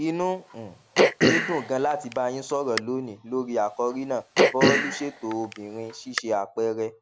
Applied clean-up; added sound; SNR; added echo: none; Cough; -2 dB; none.